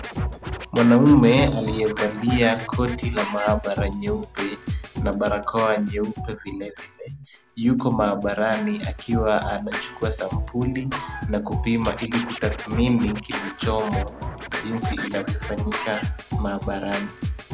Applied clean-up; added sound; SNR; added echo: none; Scratching (performance technique); 6 dB; none.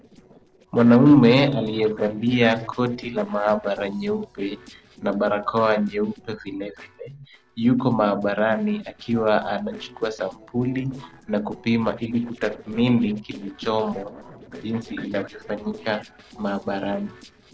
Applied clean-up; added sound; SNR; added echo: neural separator model SepFormer DNS4.